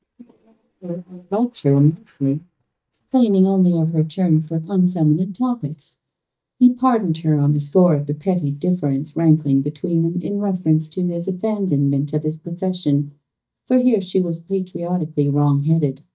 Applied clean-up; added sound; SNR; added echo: neural mask model DeepFilterNet 3.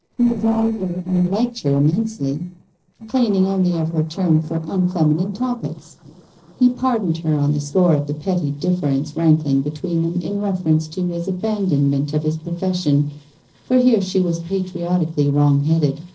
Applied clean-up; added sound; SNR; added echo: neural separator model SepFormer DNS4.